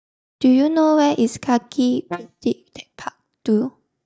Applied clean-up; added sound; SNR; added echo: neural mask model DeepFilterNet 3.